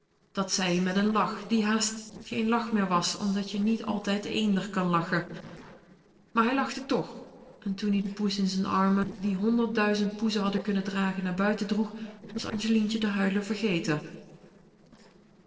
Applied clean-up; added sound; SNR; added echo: neural separator model SepFormer DNS4.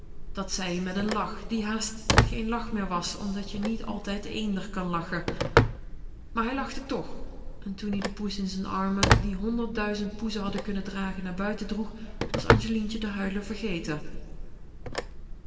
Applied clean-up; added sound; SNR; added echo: none; Telephone; -1 dB; reverberation time 1.9 s.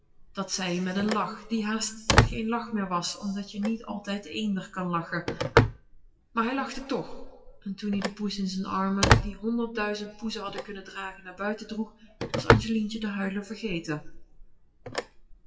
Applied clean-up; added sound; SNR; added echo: classical method WPE with log-MMSE.